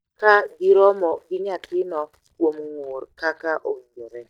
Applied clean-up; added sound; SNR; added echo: neural mask model DeepFilterNet 3.